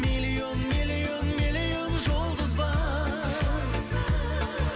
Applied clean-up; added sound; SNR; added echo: none; none; none; none.